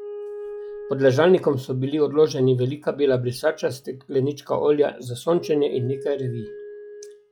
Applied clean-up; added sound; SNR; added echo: classical method log-MMSE.